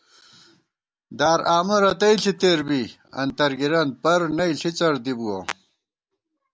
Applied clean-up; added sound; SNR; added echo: none; none; none; none.